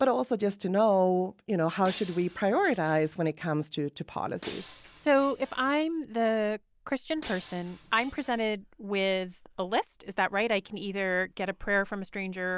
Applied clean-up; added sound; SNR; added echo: none; Shatter; 15 dB; none.